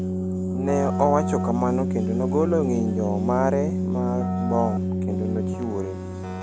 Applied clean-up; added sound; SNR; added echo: none; Keyboard (musical); -1 dB; none.